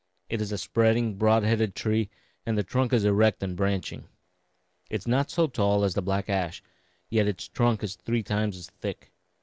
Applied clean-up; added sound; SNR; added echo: none; none; none; none.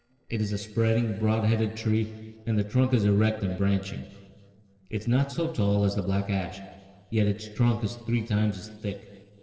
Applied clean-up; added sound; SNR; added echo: neural separator model SepFormer DNS4.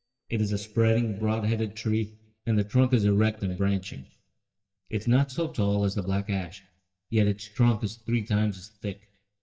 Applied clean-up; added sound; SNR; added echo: neural mask model DeepFilterNet 3.